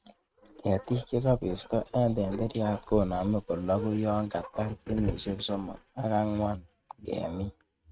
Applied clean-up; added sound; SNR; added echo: neural mask model RNNoise.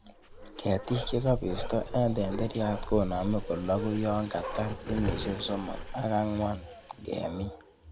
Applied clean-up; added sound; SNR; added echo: none; Bark; 7 dB; none.